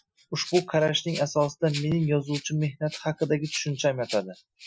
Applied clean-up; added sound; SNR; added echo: classical method Wiener filter.